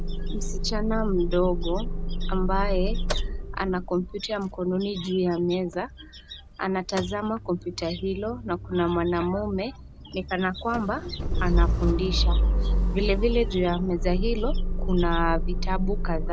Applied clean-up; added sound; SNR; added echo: none; Idling / Engine starting / Motor vehicle (road); -1 dB; none.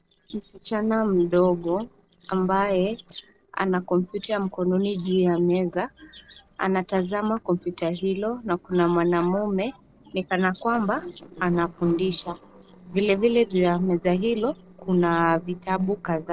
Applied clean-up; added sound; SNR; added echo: neural separator model SepFormer DNS4.